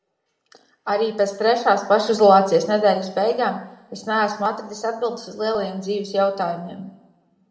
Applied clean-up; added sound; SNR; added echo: none; none; none; reverberation time 0.8 s.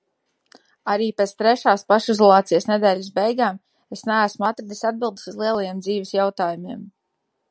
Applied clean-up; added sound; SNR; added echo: none; none; none; none.